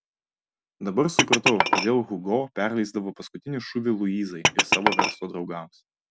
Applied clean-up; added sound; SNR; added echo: none; Glass; 0 dB; none.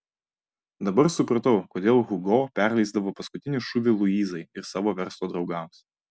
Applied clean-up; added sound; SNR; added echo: none; none; none; none.